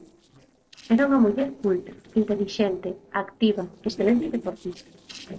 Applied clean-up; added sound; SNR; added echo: neural separator model SepFormer DNS4.